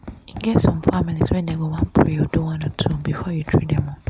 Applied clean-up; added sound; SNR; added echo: none; Run; 14 dB; none.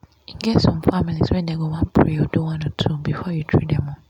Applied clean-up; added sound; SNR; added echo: none; none; none; none.